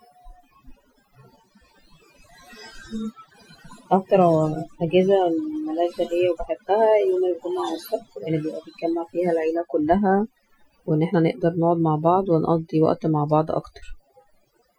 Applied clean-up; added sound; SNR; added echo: classical method Wiener filter.